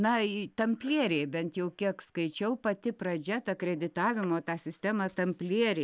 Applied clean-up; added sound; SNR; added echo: none; none; none; none.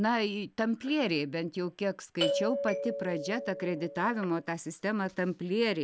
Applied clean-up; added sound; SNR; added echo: none; Doorbell; 4 dB; none.